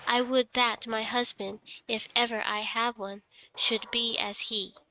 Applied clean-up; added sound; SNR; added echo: neural mask model RNNoise.